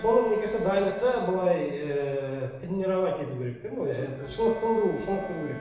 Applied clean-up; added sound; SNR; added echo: none; Bowed string instrument; 18 dB; reverberation time 0.9 s.